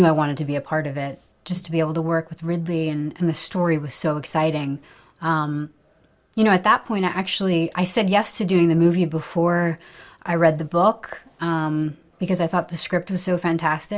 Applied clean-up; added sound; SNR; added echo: none; none; none; none.